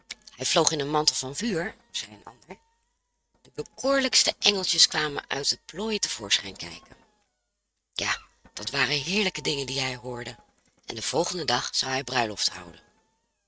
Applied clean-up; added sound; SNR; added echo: neural mask model RNNoise.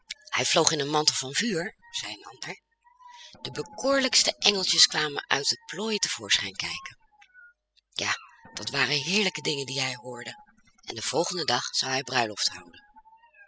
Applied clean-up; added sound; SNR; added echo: classical method spectral subtraction.